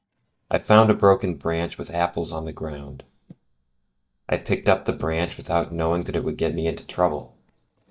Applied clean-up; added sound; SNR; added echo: neural mask model DeepFilterNet 3.